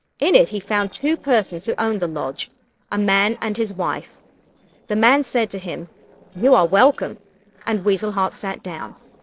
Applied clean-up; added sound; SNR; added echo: neural separator model SepFormer DNS4.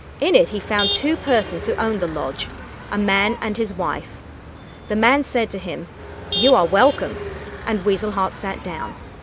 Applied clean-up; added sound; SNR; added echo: none; Motor vehicle (road); 9 dB; none.